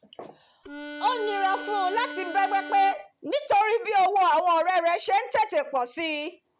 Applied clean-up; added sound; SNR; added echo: none; Harmonica; 12 dB; none.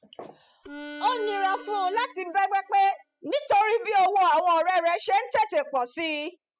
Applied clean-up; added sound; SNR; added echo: classical method spectral subtraction.